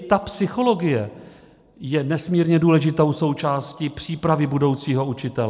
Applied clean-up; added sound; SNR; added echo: none; none; none; none.